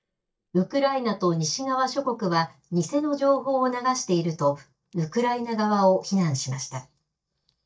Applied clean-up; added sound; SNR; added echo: neural mask model DeepFilterNet 3.